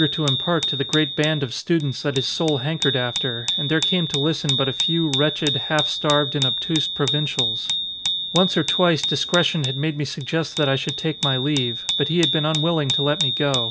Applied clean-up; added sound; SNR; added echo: none; Bicycle bell; 3 dB; none.